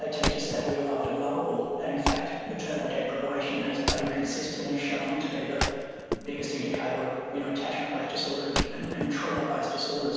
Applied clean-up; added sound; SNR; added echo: none; Wood; 6 dB; reverberation time 1.9 s.